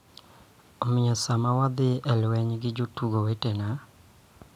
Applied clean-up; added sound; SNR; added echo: none; none; none; none.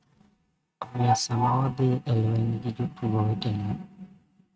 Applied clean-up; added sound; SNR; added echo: neural mask model RNNoise.